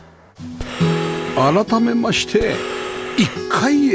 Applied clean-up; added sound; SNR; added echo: none; Breathing; 12 dB; none.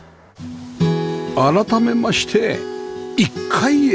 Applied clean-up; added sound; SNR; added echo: none; none; none; none.